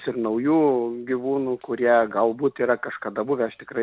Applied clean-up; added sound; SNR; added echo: none; none; none; none.